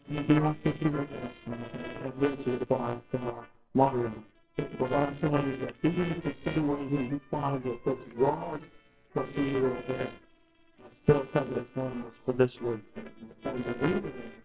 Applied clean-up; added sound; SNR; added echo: neural separator model SepFormer WHAMR!.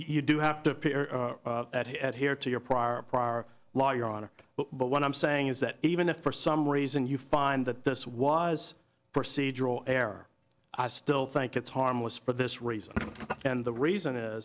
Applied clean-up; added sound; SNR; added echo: none; none; none; none.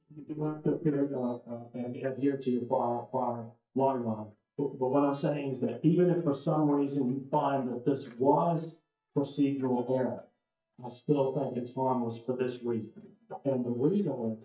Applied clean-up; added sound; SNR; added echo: neural mask model DeepFilterNet 3.